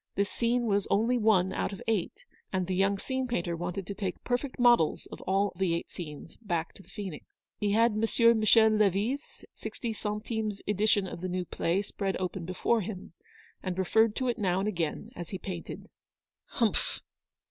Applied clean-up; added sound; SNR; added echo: none; none; none; none.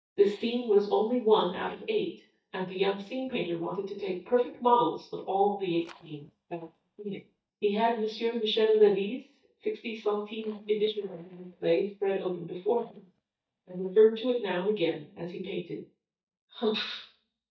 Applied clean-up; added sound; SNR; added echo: neural mask model DeepFilterNet 3.